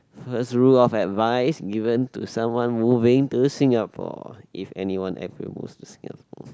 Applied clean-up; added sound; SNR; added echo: none; none; none; none.